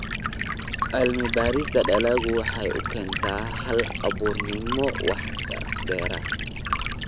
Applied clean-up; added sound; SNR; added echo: none; Stream; 2 dB; none.